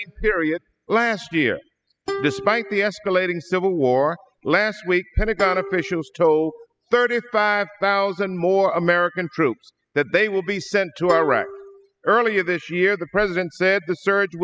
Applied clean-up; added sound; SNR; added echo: classical method spectral subtraction.